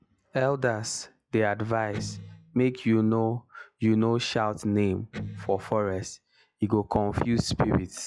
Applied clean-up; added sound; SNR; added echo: classical method log-MMSE.